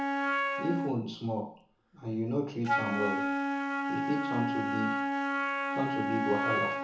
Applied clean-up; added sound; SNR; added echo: none; Wind instrument, woodwind instrument; -3 dB; reverberation time 0.7 s.